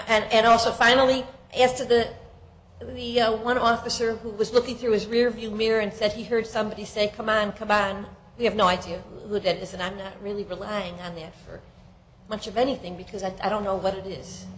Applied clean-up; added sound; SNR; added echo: none; none; none; none.